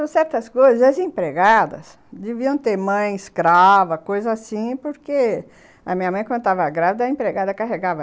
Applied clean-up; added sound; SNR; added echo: none; none; none; none.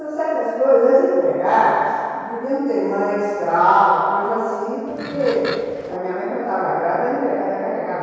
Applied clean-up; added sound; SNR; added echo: none; Livestock, farm animals, working animals; 14 dB; reverberation time 2.2 s.